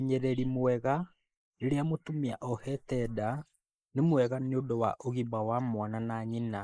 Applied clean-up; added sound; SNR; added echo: neural mask model Resemble Enhance denoiser.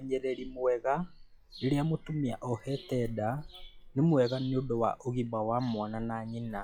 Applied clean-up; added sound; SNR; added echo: classical method log-MMSE.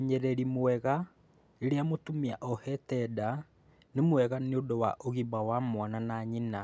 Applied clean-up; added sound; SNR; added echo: none; none; none; none.